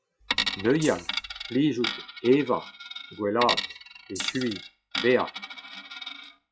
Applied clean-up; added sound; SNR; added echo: classical method log-MMSE.